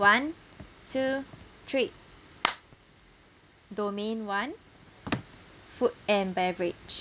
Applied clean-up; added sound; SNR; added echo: none; none; none; none.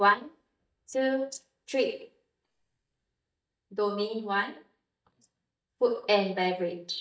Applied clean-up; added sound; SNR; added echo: neural mask model DeepFilterNet 3.